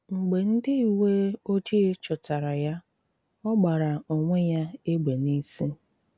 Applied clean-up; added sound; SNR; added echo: none; none; none; none.